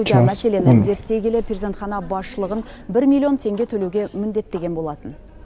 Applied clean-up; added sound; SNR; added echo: none; Clock; 2 dB; none.